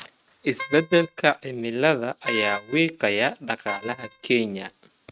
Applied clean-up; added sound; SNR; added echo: neural mask model RNNoise.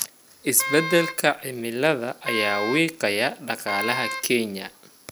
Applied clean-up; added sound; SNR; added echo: none; Wind instrument, woodwind instrument; 8 dB; none.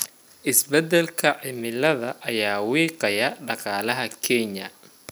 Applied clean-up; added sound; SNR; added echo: none; none; none; none.